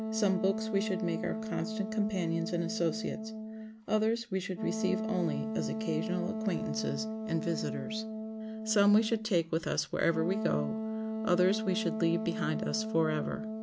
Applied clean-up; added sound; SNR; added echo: none; Wind instrument, woodwind instrument; 4 dB; none.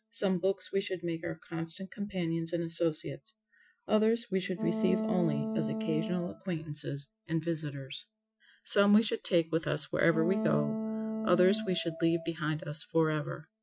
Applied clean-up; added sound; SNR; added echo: classical method Wiener filter.